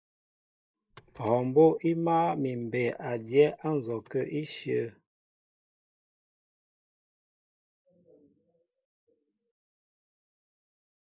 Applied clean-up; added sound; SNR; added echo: neural mask model Resemble Enhance denoiser.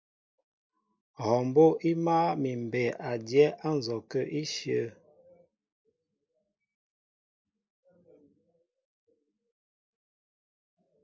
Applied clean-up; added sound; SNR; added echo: none; none; none; none.